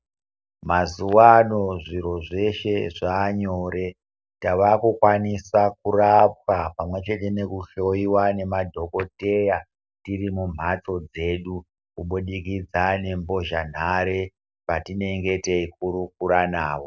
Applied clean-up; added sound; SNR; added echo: none; none; none; none.